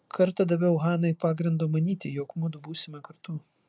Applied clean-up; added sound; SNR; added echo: none; none; none; none.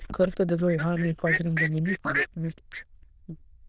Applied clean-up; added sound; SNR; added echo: neural diffusion model UNIVERSE++.